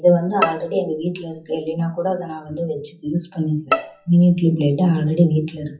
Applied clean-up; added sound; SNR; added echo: classical method WPE with log-MMSE.